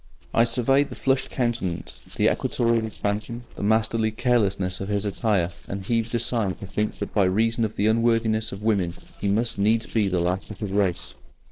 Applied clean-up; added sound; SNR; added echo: neural separator model SepFormer DNS4.